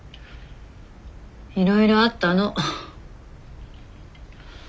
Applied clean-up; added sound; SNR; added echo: none; none; none; none.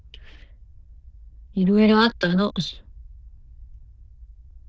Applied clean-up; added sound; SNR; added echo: neural diffusion model UNIVERSE++.